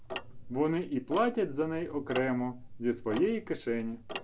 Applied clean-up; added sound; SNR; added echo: none; Tick-tock; 11 dB; none.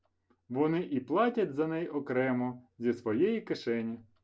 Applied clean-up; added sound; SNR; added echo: none; none; none; none.